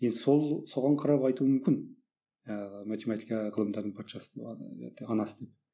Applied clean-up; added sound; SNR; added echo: none; none; none; none.